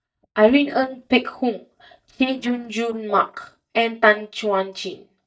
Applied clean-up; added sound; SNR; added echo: neural mask model DeepFilterNet 3.